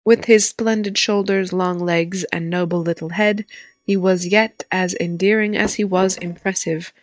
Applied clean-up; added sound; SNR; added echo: neural mask model DeepFilterNet 3.